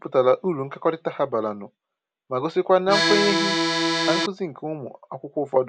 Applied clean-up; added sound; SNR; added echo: none; Accordion; -3 dB; none.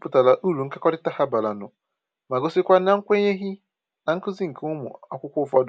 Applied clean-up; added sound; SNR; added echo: none; none; none; none.